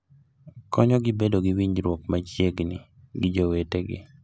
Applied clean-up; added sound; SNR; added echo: none; none; none; none.